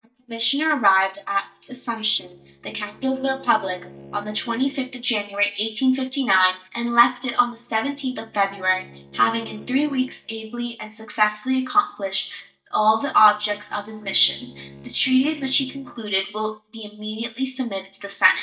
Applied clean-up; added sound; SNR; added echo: neural mask model DeepFilterNet 3.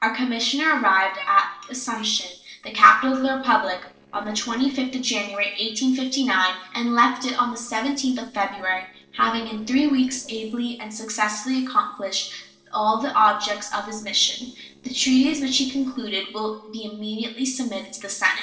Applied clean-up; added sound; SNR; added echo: neural separator model SepFormer DNS4.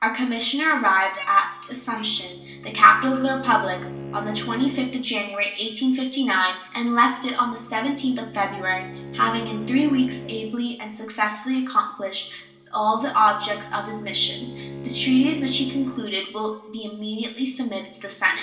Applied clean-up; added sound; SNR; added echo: none; Bowed string instrument; 16 dB; reverberation time 0.7 s.